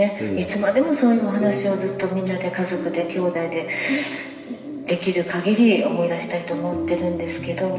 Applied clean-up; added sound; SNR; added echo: none; none; none; reverberation time 2.1 s.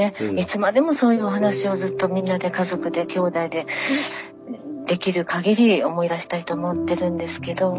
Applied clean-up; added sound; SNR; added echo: none; none; none; none.